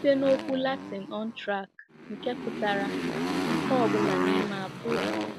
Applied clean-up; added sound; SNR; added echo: none; Motorcycle; 1 dB; none.